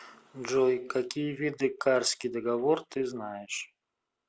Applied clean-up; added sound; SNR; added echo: none; none; none; none.